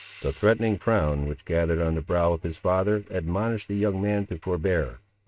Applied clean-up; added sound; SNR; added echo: neural mask model RNNoise.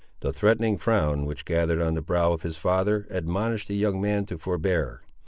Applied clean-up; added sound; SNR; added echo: none; none; none; none.